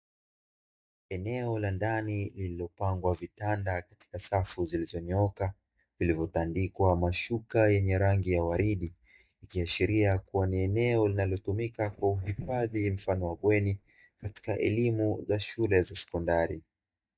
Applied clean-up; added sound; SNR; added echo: neural mask model DeepFilterNet 3.